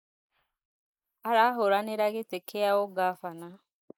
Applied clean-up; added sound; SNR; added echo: neural mask model Resemble Enhance denoiser.